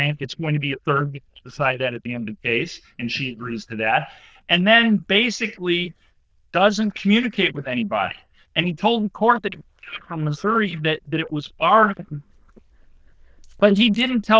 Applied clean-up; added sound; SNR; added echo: neural diffusion model UNIVERSE++.